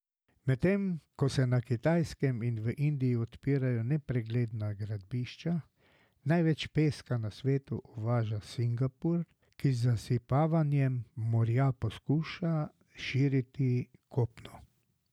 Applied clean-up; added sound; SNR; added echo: none; none; none; none.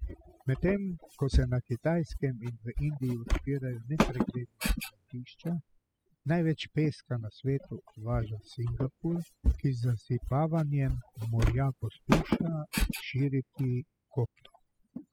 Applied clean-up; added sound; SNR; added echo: classical method spectral subtraction.